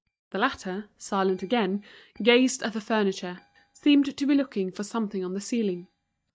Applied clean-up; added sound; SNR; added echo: neural mask model DeepFilterNet 3.